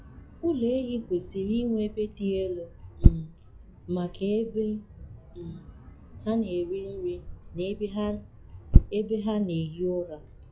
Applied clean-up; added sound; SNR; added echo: classical method log-MMSE.